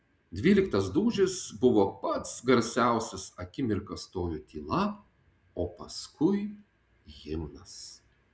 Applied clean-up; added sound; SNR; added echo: none; none; none; none.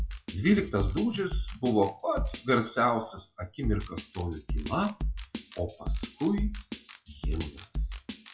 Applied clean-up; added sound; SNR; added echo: classical method WPE with log-MMSE.